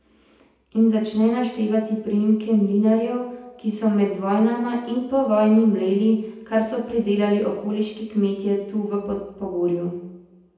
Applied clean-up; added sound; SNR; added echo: none; none; none; reverberation time 0.9 s.